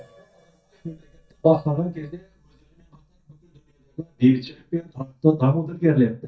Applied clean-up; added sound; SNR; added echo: neural mask model DeepFilterNet 3.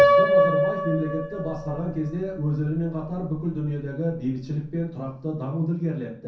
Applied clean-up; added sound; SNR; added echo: none; Piano; -2 dB; reverberation time 0.6 s.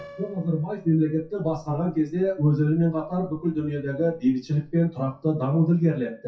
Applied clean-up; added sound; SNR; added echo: classical method WPE with log-MMSE.